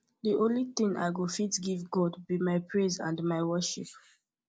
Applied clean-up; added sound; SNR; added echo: none; none; none; none.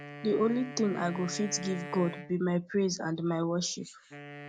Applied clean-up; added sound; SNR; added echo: none; Wind instrument, woodwind instrument; 14 dB; none.